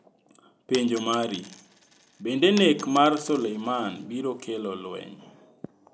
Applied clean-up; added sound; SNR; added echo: none; Coin (dropping); 18 dB; none.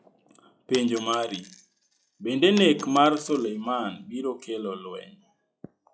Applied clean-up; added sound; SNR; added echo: classical method log-MMSE.